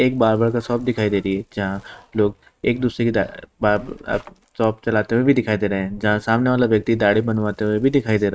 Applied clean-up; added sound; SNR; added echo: neural mask model RNNoise.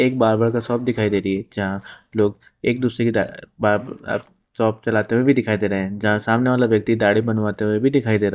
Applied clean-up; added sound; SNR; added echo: neural mask model DeepFilterNet 3.